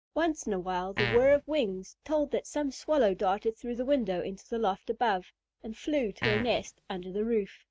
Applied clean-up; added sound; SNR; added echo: neural mask model RNNoise.